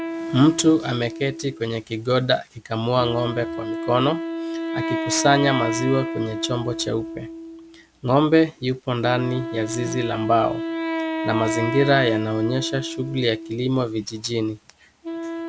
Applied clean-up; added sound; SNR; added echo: none; Wind instrument, woodwind instrument; 7 dB; none.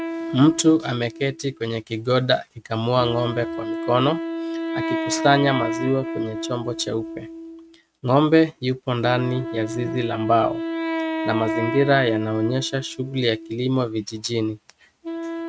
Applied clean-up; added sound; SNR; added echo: neural mask model RNNoise.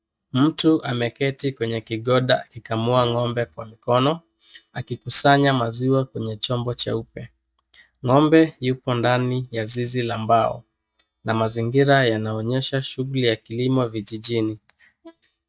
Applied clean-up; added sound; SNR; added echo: neural mask model DeepFilterNet 3.